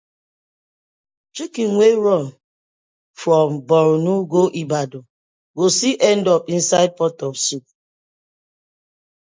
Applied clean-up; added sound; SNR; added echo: neural mask model Resemble Enhance denoiser.